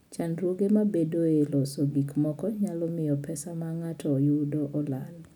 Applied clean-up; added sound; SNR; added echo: none; none; none; none.